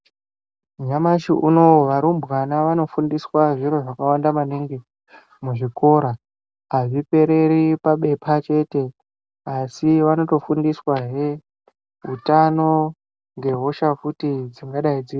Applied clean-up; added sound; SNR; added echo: none; none; none; none.